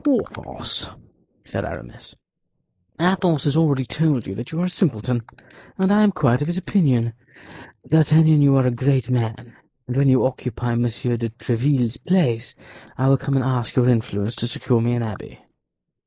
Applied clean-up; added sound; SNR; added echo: neural mask model Resemble Enhance denoiser.